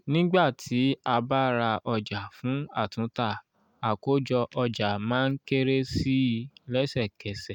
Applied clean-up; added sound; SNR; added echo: none; none; none; none.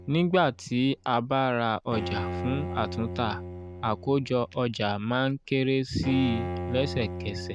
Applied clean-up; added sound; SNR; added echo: none; Bowed string instrument; 9 dB; none.